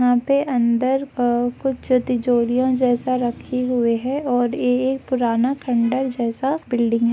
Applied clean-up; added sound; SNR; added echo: none; none; none; none.